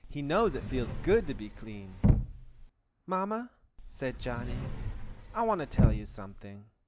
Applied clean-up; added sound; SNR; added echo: none; Sliding door / Slam / Wood; -2 dB; none.